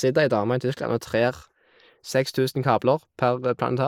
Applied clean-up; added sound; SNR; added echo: neural mask model Resemble Enhance denoiser.